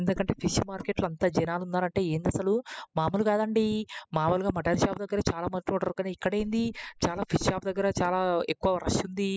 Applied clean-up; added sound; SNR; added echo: classical method spectral subtraction.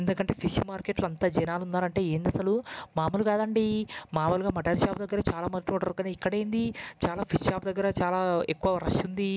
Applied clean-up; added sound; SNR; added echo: none; none; none; none.